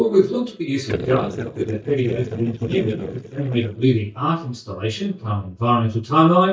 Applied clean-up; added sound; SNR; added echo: neural mask model DeepFilterNet 3.